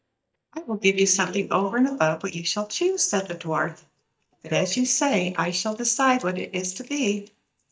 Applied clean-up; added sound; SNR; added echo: neural mask model DeepFilterNet 3.